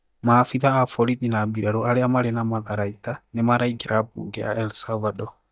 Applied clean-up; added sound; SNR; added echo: neural mask model DeepFilterNet 3.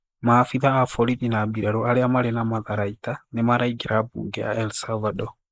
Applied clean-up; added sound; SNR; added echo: neural mask model Resemble Enhance denoiser.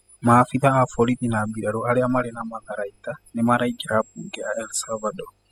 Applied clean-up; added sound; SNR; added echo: classical method spectral subtraction.